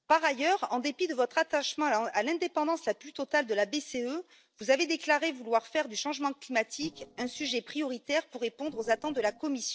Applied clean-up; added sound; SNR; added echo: neural separator model SepFormer DNS4.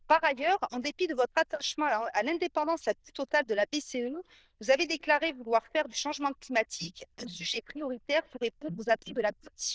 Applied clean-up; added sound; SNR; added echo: neural diffusion model UNIVERSE++.